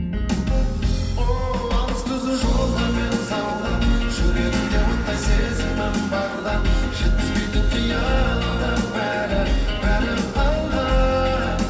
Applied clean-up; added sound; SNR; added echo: none; Wind instrument, woodwind instrument; 20 dB; reverberation time 2.4 s.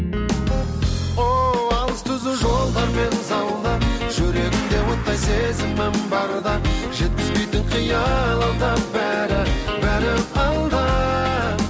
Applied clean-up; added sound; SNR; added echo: none; none; none; none.